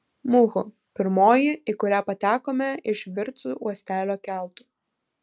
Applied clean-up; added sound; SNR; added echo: none; none; none; none.